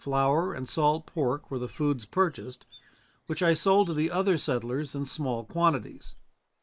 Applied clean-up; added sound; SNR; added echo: neural mask model Resemble Enhance denoiser.